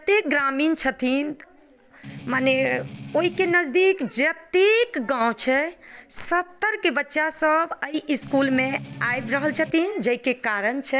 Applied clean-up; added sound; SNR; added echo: none; Strum; 14 dB; none.